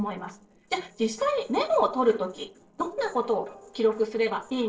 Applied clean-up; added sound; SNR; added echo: neural separator model SepFormer DNS4.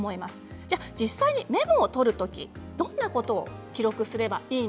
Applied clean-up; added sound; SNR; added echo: none; none; none; none.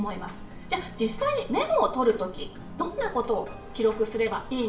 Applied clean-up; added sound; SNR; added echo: none; Insect; 11 dB; reverberation time 0.4 s.